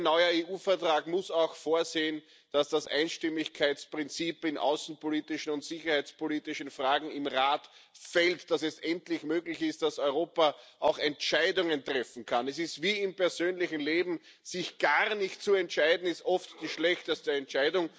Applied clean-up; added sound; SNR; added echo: none; none; none; none.